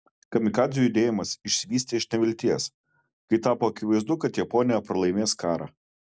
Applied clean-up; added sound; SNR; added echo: none; none; none; none.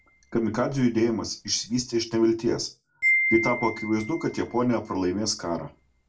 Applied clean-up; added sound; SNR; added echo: none; Wind chime; 7 dB; reverberation time 0.2 s.